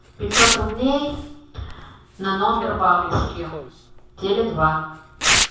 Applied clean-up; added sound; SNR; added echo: none; Tearing; 3 dB; reverberation time 0.7 s.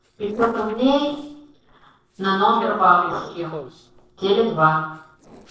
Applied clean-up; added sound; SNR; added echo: neural separator model SepFormer DNS4.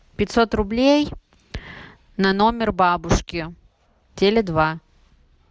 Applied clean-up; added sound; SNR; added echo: none; none; none; none.